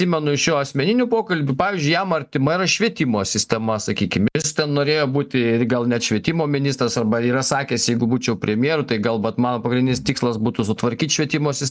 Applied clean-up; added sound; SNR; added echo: none; none; none; none.